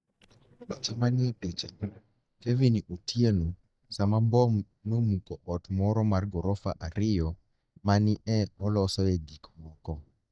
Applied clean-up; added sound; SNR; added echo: neural mask model DeepFilterNet 3.